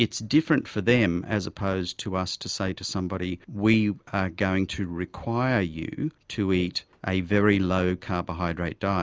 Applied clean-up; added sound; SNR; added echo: none; none; none; none.